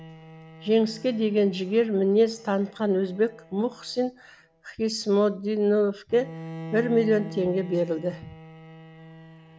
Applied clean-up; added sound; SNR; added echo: none; Bowed string instrument; 17 dB; none.